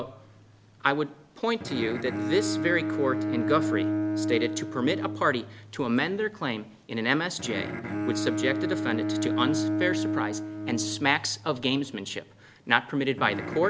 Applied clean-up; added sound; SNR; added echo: none; Bowed string instrument; 3 dB; none.